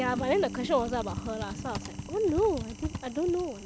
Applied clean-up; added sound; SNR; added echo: none; Bass guitar + Typing; 8 dB; none.